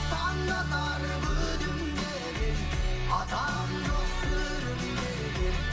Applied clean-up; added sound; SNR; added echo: none; none; none; reverberation time 1.4 s.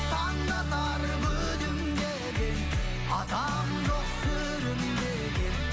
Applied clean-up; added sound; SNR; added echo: none; none; none; none.